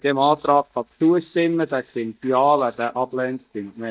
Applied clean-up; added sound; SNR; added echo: neural mask model DeepFilterNet 3.